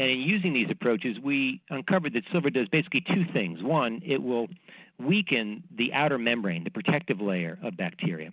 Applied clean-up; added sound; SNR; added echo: none; none; none; none.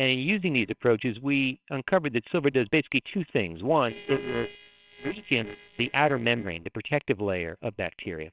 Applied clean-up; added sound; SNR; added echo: neural separator model SepFormer WHAMR!.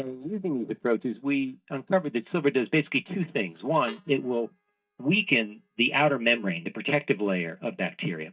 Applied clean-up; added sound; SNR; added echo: neural mask model DeepFilterNet 3.